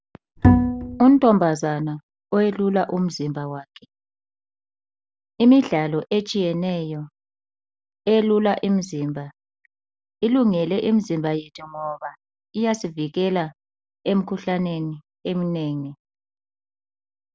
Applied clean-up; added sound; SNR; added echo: none; Bowed string instrument; -3 dB; none.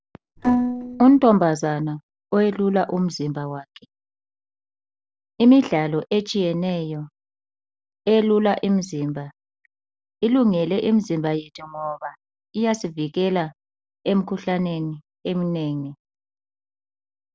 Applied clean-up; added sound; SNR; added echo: neural separator model SepFormer DNS4.